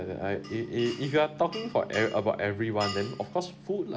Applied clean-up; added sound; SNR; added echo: none; Gong + Glass; 13 dB; none.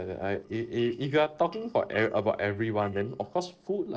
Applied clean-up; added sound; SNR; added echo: neural separator model SepFormer DNS4.